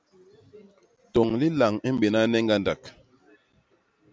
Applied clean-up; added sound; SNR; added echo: none; none; none; none.